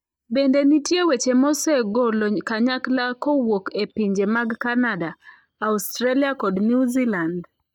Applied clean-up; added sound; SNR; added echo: neural mask model DeepFilterNet 3.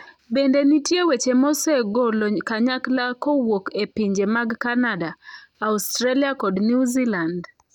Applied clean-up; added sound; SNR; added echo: none; none; none; none.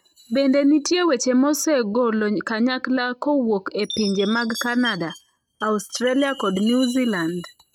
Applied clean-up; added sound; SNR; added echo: neural mask model RNNoise.